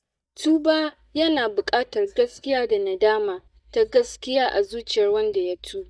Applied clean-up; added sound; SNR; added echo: neural mask model DeepFilterNet 3.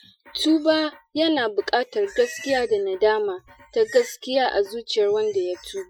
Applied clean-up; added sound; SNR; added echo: classical method Wiener filter.